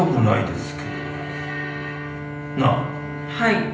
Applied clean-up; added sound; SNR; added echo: none; Bowed string instrument; 8 dB; reverberation time 0.8 s.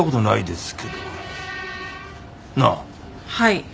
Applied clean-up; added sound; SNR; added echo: none; none; none; none.